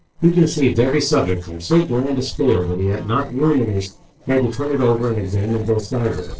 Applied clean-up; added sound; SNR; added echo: neural separator model SepFormer DNS4.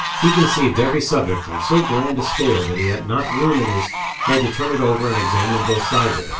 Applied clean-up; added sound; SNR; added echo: none; Fowl; 4 dB; reverberation time 0.2 s.